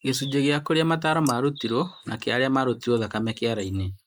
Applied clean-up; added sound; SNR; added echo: neural mask model Resemble Enhance denoiser.